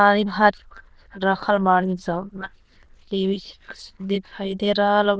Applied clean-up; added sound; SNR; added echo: neural diffusion model UNIVERSE++.